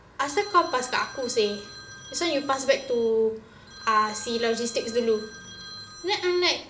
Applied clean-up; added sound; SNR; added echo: none; Telephone; 16 dB; reverberation time 0.6 s.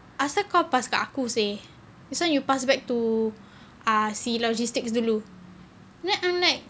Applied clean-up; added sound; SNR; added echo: none; none; none; none.